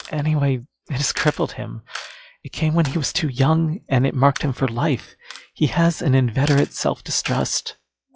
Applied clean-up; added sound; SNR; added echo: classical method log-MMSE.